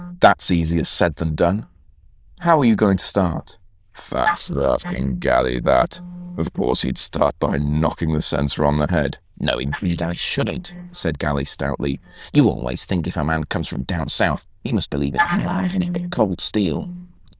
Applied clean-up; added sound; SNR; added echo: neural diffusion model UNIVERSE++.